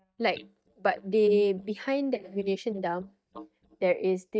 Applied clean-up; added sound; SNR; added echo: neural mask model DeepFilterNet 3.